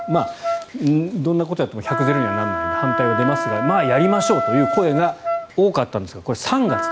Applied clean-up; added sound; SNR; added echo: none; Wind instrument, woodwind instrument; 4 dB; none.